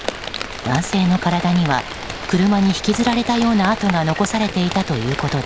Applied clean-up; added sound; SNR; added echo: none; Rain; 10 dB; none.